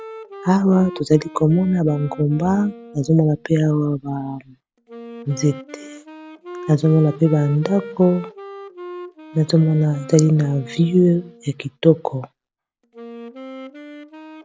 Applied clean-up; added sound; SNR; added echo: none; Wind instrument, woodwind instrument; 18 dB; none.